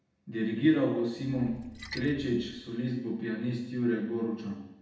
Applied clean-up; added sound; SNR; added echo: none; Splash, splatter; 17 dB; reverberation time 0.8 s.